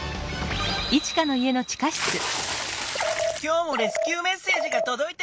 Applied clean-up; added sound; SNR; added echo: none; Water / Splash, splatter; 4 dB; none.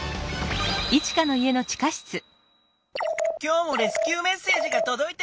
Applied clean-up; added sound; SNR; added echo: none; none; none; none.